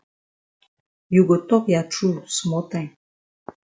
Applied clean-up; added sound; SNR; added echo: none; none; none; none.